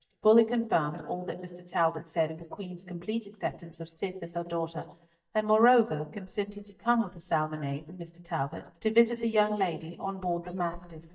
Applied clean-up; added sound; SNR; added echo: neural mask model DeepFilterNet 3.